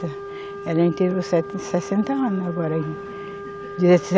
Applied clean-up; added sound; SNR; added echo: none; Wind instrument, woodwind instrument; 12 dB; none.